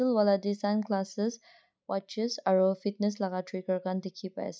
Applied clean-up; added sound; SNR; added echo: none; none; none; none.